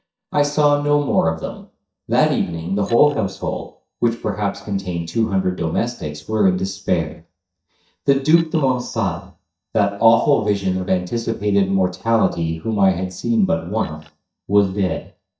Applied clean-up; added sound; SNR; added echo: neural mask model DeepFilterNet 3.